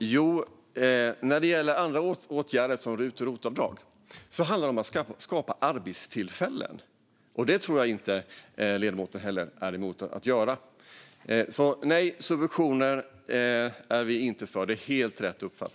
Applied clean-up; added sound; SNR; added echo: none; none; none; none.